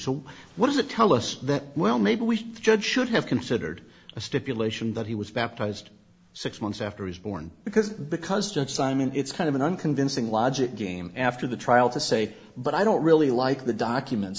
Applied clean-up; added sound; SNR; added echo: none; none; none; none.